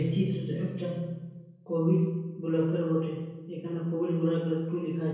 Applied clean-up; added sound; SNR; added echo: none; Guitar; 13 dB; reverberation time 1.0 s.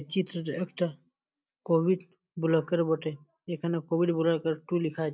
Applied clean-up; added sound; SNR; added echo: none; none; none; none.